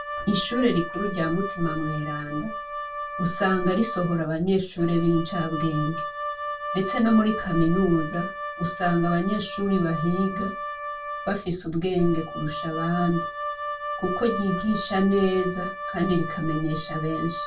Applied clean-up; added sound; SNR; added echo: none; Wind instrument, woodwind instrument; 8 dB; reverberation time 0.2 s.